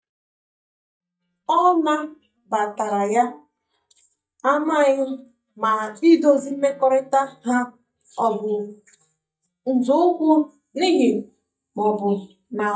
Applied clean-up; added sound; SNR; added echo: neural mask model DeepFilterNet 3.